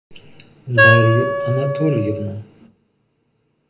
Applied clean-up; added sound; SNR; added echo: none; Wind instrument, woodwind instrument; -2 dB; reverberation time 0.3 s.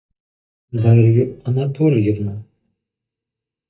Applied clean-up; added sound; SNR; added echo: neural mask model DeepFilterNet 3.